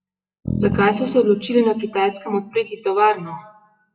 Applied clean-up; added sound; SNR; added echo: classical method WPE with log-MMSE.